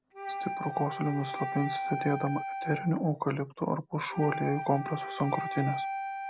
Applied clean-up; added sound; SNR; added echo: none; Wind instrument, woodwind instrument; 5 dB; none.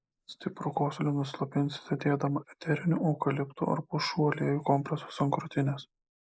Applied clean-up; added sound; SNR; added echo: neural mask model Resemble Enhance denoiser.